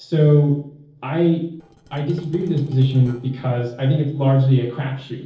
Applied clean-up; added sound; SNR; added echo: neural separator model SepFormer DNS4.